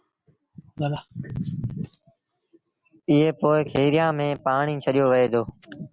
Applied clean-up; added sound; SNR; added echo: none; none; none; none.